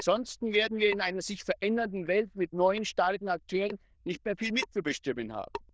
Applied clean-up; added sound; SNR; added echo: neural diffusion model UNIVERSE++.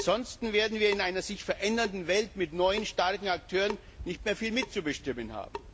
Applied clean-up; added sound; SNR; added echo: none; Drip / Sink (filling or washing) / Water tap, faucet; 14 dB; none.